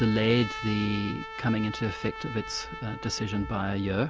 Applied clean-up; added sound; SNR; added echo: none; Trumpet; 11 dB; none.